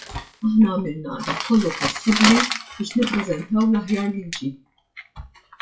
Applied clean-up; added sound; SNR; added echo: classical method WPE with log-MMSE.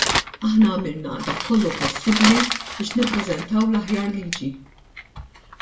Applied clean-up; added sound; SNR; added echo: none; Crumpling, crinkling; 5 dB; reverberation time 0.2 s.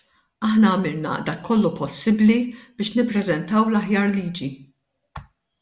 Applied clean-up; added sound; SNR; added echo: none; none; none; none.